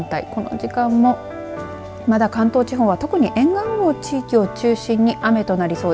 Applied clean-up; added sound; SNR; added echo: none; none; none; none.